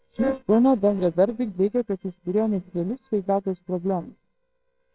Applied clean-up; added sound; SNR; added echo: neural separator model SepFormer WHAMR!.